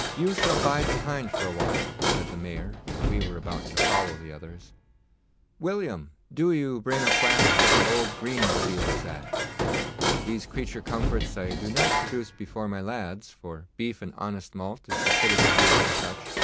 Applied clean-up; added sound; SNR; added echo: none; Dishes, pots, and pans; -4 dB; none.